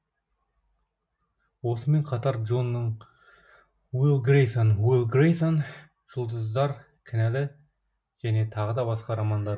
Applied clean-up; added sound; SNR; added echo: none; none; none; none.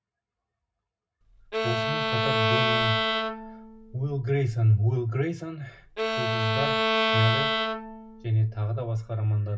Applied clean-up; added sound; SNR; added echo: none; Bowed string instrument; 0 dB; reverberation time 0.4 s.